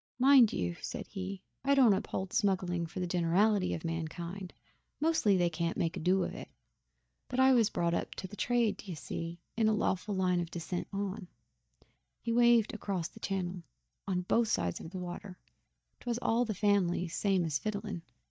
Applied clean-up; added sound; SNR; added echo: neural mask model DeepFilterNet 3.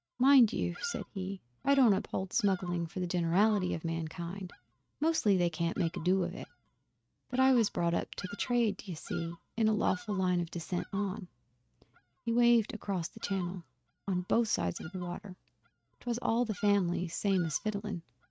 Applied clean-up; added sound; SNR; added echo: neural mask model RNNoise.